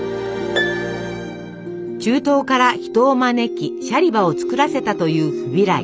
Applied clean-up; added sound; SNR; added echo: none; Harp; 14 dB; none.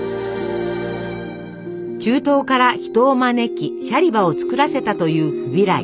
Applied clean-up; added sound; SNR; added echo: none; none; none; none.